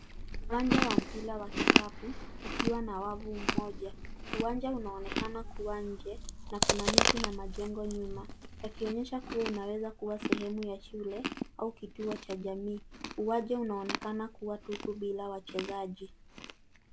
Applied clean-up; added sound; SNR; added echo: none; Chewing, mastication; -2 dB; none.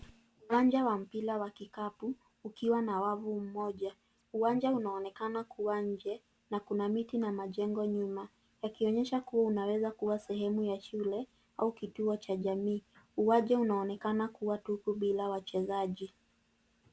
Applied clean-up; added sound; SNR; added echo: none; none; none; none.